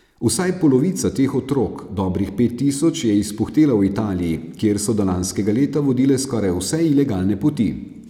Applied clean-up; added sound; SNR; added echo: none; none; none; none.